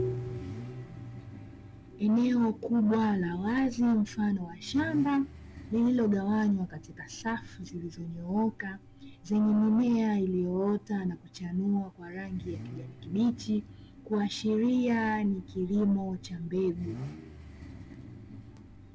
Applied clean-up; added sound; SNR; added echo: none; Idling / Accelerating, revving, vroom / Car; 16 dB; none.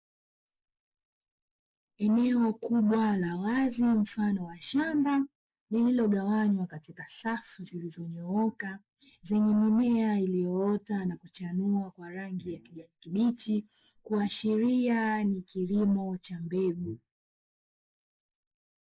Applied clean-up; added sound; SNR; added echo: neural mask model Resemble Enhance denoiser.